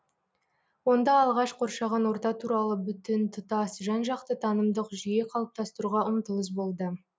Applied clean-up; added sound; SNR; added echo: none; none; none; none.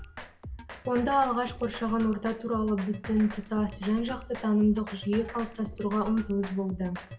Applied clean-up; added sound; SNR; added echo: none; Drum kit; 14 dB; reverberation time 0.7 s.